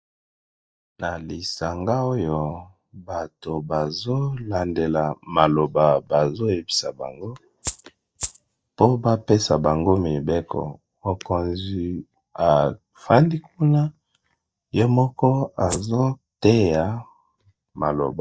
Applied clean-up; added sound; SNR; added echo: neural mask model DeepFilterNet 3.